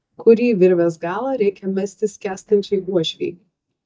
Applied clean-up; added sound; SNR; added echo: neural mask model DeepFilterNet 3.